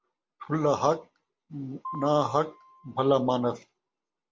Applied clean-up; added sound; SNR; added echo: none; Piano; 14 dB; none.